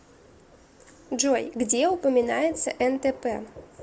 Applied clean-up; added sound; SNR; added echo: none; none; none; none.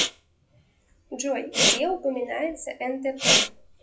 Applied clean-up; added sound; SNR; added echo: classical method WPE with log-MMSE.